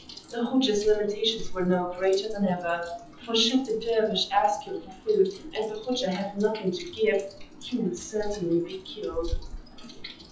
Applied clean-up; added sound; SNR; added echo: classical method WPE with log-MMSE.